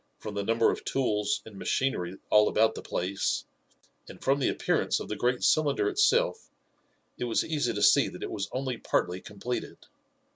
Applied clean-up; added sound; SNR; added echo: none; none; none; none.